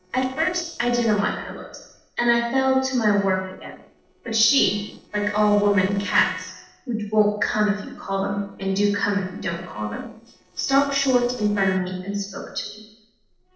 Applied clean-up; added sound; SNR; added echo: neural separator model SepFormer DNS4.